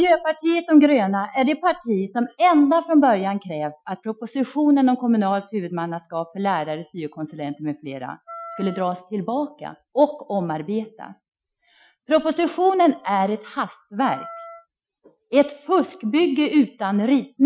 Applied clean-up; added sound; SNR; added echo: classical method Wiener filter.